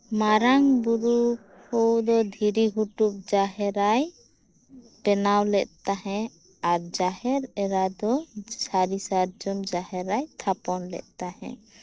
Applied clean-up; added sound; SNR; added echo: neural separator model SepFormer DNS4.